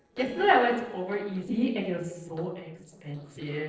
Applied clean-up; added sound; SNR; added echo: neural separator model SepFormer DNS4.